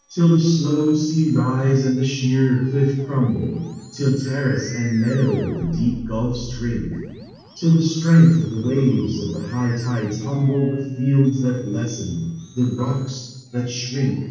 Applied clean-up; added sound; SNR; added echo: neural separator model SepFormer DNS4.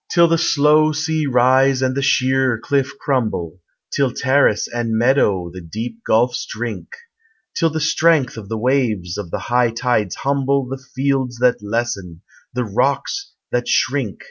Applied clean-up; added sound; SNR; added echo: none; none; none; none.